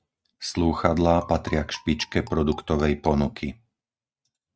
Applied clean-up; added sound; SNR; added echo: neural mask model RNNoise.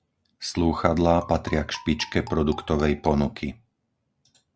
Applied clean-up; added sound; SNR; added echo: none; Marimba, xylophone; 19 dB; none.